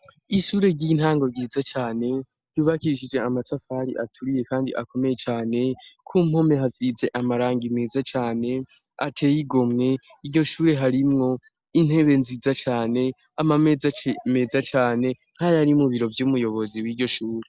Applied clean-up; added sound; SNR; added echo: none; none; none; none.